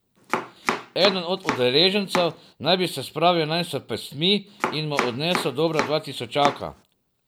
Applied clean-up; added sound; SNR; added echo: none; Domestic sounds, home sounds; 6 dB; none.